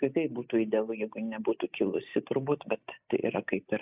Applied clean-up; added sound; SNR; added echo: neural mask model Resemble Enhance denoiser.